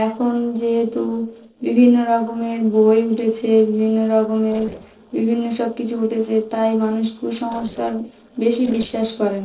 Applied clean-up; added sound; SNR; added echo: neural separator model SepFormer DNS4.